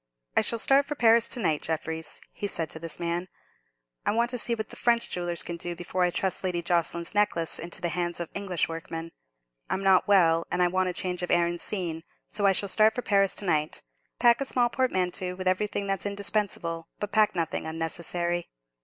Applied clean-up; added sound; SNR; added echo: none; none; none; none.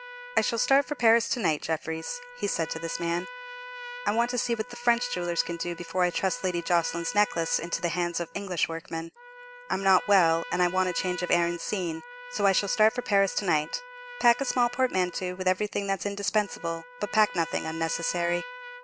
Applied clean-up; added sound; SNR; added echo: none; Trumpet; 15 dB; none.